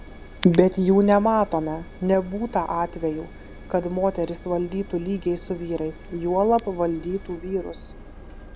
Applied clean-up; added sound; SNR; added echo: none; Engine; 16 dB; none.